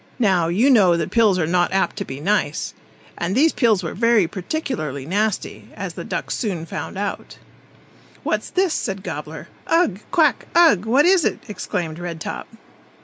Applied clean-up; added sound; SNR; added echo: none; none; none; none.